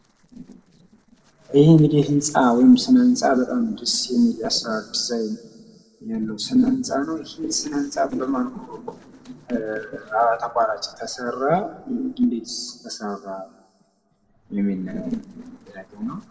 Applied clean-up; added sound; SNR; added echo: neural separator model SepFormer DNS4.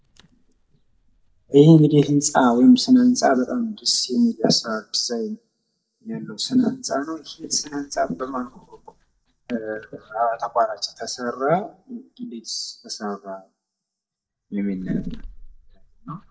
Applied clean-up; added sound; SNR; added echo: neural mask model DeepFilterNet 3.